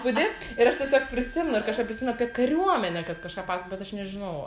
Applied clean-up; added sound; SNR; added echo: none; Bowed string instrument; 19 dB; none.